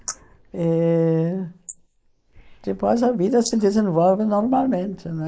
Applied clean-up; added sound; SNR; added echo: neural mask model Resemble Enhance denoiser.